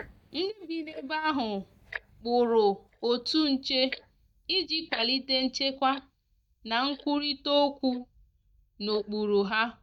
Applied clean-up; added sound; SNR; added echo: neural mask model DeepFilterNet 3.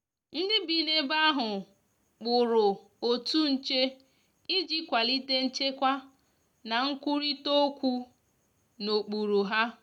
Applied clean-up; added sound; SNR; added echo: none; none; none; none.